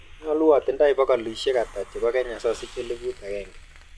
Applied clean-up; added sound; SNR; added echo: none; Hiss; 19 dB; none.